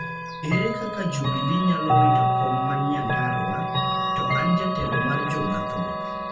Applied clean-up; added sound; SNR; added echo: none; Chime / Clock; -4 dB; reverberation time 0.3 s.